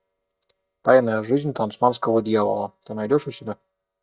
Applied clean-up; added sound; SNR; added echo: neural mask model DeepFilterNet 3.